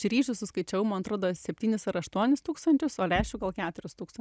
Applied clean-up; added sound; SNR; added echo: none; none; none; none.